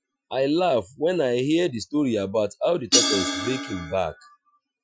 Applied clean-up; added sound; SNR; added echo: classical method Wiener filter.